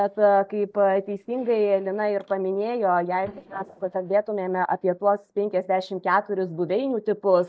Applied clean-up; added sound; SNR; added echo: neural mask model DeepFilterNet 3.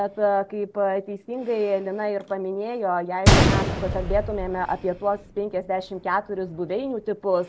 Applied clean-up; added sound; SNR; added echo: none; Gunshot, gunfire; 1 dB; none.